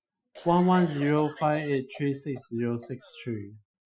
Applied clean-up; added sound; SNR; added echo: classical method Wiener filter.